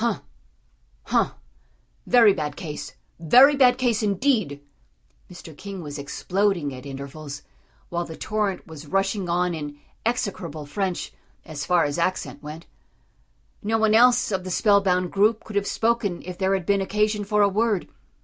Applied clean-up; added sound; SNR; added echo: none; none; none; none.